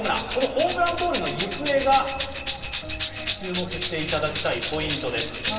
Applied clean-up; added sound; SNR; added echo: none; Tambourine; 6 dB; reverberation time 2.4 s.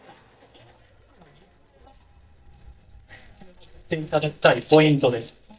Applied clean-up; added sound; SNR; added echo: neural mask model DeepFilterNet 3.